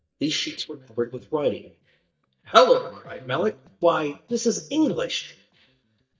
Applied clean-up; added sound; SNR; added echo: neural mask model DeepFilterNet 3.